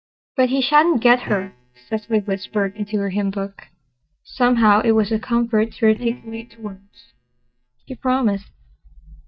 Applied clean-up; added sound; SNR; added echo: neural mask model DeepFilterNet 3.